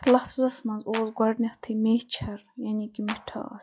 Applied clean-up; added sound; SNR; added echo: classical method log-MMSE.